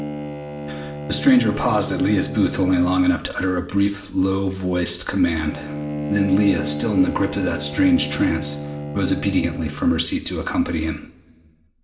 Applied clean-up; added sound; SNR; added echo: none; Bowed string instrument; 10 dB; reverberation time 1.7 s.